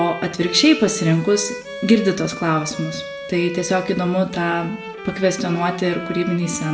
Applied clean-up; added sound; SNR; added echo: none; Bowed string instrument; 12 dB; reverberation time 0.5 s.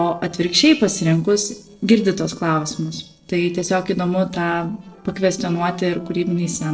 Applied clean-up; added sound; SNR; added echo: neural separator model SepFormer DNS4.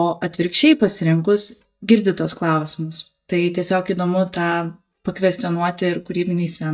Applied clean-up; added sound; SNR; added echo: neural mask model DeepFilterNet 3.